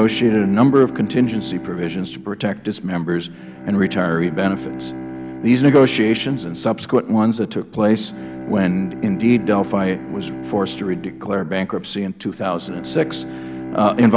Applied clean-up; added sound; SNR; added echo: none; Bowed string instrument; 12 dB; none.